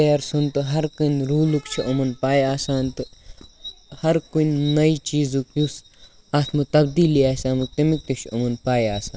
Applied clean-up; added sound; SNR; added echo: none; none; none; none.